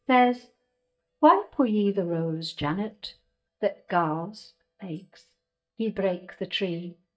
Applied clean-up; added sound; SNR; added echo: neural mask model DeepFilterNet 3.